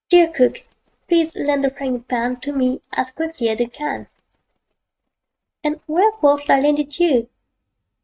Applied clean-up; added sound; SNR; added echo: neural mask model RNNoise.